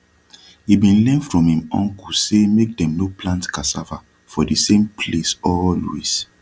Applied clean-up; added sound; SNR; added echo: none; none; none; none.